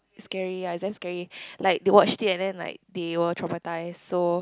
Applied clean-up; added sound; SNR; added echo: none; none; none; none.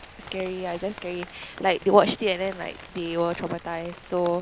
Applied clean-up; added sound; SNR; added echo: none; Rain; 18 dB; none.